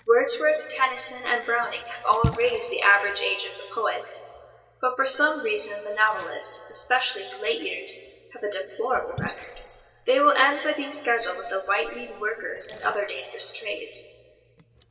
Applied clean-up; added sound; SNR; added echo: none; Splash, splatter; 15 dB; reverberation time 1.9 s.